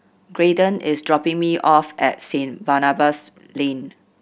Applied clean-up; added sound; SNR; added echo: none; none; none; none.